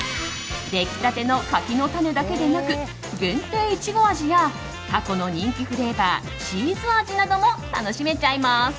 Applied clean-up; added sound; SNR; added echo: none; none; none; none.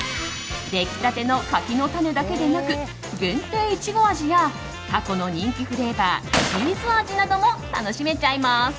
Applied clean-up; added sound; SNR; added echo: none; Gunshot, gunfire; 7 dB; none.